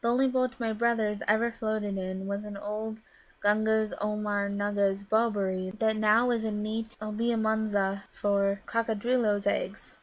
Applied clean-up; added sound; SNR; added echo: none; none; none; none.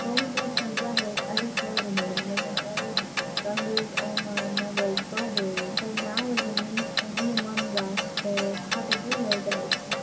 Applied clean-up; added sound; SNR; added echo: none; Clock; -3 dB; reverberation time 0.4 s.